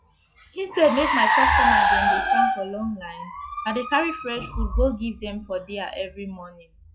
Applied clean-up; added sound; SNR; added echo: classical method log-MMSE.